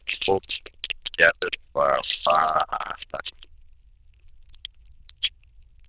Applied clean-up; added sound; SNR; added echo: neural diffusion model UNIVERSE++.